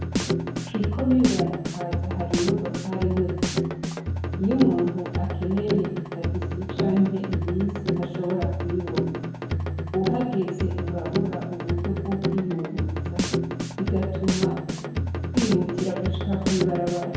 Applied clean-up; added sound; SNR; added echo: none; Drum kit; 0 dB; reverberation time 0.9 s.